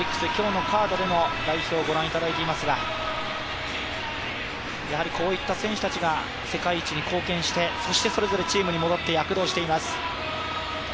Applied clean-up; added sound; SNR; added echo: none; Mechanisms; 14 dB; none.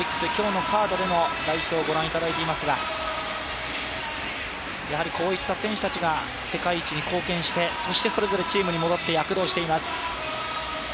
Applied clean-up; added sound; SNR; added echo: none; none; none; none.